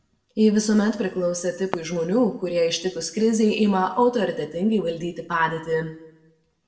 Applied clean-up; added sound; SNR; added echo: none; Fireworks; 19 dB; reverberation time 0.8 s.